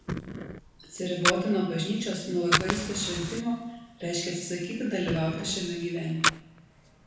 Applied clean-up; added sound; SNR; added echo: none; Fire; 3 dB; reverberation time 1.0 s.